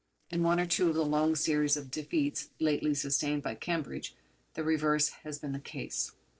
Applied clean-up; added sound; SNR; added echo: neural separator model SepFormer DNS4.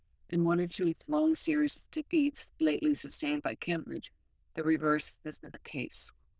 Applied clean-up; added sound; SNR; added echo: neural diffusion model UNIVERSE++.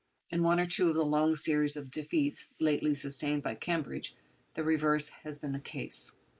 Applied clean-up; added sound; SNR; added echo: neural mask model Resemble Enhance denoiser.